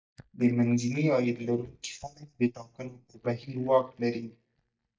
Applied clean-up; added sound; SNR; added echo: neural mask model DeepFilterNet 3.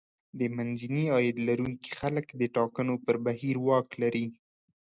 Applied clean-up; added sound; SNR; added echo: none; none; none; none.